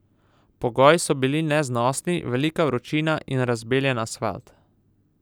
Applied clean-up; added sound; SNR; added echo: none; none; none; none.